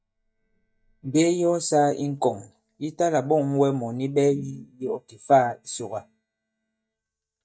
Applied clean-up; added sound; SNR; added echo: neural mask model DeepFilterNet 3.